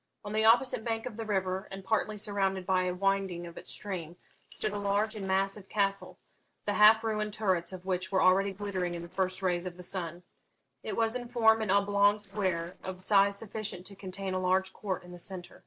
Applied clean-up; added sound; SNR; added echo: neural separator model SepFormer DNS4.